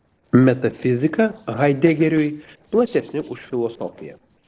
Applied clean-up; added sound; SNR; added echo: neural separator model SepFormer DNS4.